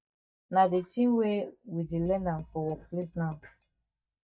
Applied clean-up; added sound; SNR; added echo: neural mask model DeepFilterNet 3.